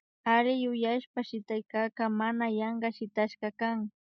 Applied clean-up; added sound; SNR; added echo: neural mask model Resemble Enhance denoiser.